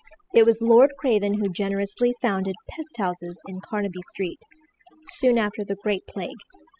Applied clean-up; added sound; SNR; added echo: classical method spectral subtraction.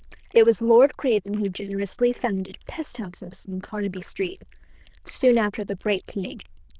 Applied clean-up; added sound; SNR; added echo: neural diffusion model UNIVERSE++.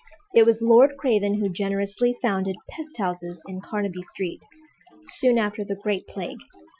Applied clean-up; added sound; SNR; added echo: classical method Wiener filter.